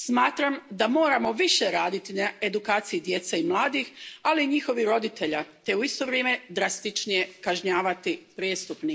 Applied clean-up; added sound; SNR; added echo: none; none; none; reverberation time 0.5 s.